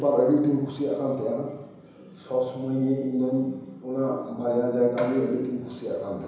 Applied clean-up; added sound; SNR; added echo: none; none; none; reverberation time 1.0 s.